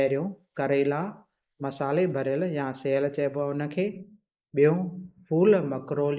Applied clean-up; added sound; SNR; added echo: neural mask model Resemble Enhance denoiser.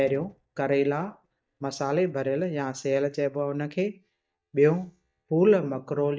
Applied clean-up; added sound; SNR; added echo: neural mask model DeepFilterNet 3.